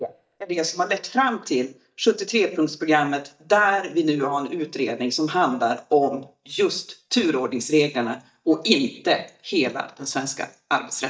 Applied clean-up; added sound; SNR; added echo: neural mask model DeepFilterNet 3.